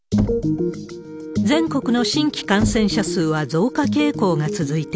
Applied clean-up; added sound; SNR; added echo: none; Knock / Wood; 13 dB; none.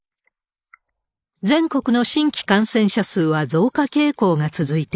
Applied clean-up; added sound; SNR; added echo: neural mask model Resemble Enhance denoiser.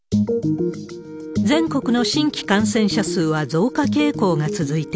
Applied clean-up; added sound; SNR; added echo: none; none; none; none.